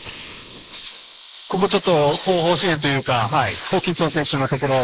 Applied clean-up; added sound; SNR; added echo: neural mask model Resemble Enhance denoiser.